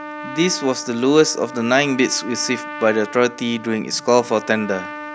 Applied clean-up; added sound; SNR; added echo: none; Trumpet; 13 dB; none.